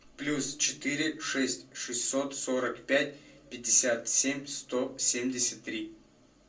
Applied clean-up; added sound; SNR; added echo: none; none; none; reverberation time 0.2 s.